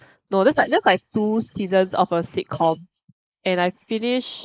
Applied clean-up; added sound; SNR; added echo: neural mask model Resemble Enhance denoiser.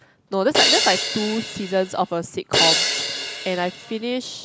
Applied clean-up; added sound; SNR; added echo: none; Crash cymbal; -1 dB; none.